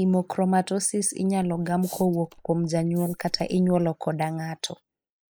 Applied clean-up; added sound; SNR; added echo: neural mask model Resemble Enhance denoiser.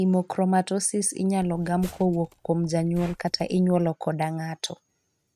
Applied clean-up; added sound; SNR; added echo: neural mask model RNNoise.